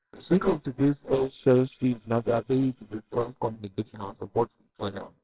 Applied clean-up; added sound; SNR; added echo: neural separator model SepFormer WHAMR!.